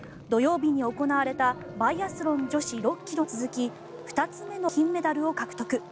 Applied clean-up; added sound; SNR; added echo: none; Wind instrument, woodwind instrument; 18 dB; none.